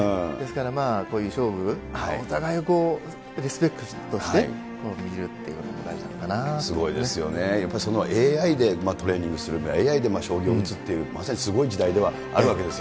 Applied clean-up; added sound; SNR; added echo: none; none; none; none.